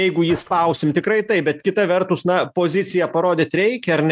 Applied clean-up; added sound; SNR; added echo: neural mask model RNNoise.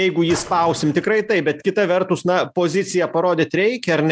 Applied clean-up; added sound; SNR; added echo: none; Drawer open or close; 17 dB; none.